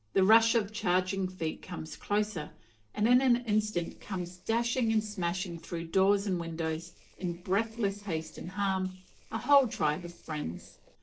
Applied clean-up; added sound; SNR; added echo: neural separator model SepFormer DNS4.